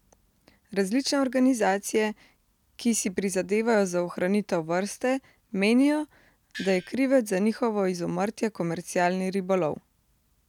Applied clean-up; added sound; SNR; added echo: none; Gong; 14 dB; none.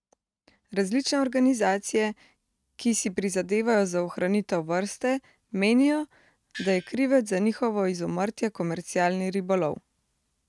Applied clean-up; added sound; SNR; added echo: neural mask model RNNoise.